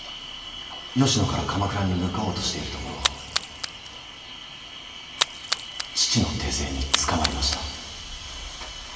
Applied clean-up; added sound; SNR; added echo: none; Splash, splatter; 3 dB; reverberation time 2.1 s.